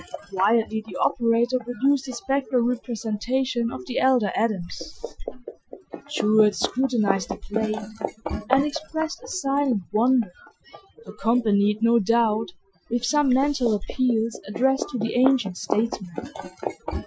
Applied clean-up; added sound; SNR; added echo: classical method Wiener filter.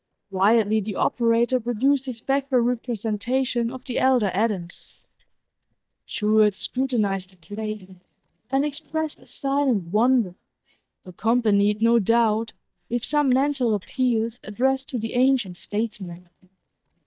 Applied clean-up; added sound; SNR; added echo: neural mask model DeepFilterNet 3.